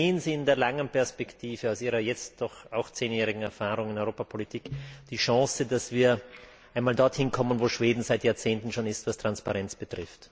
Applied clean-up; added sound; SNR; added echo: none; none; none; none.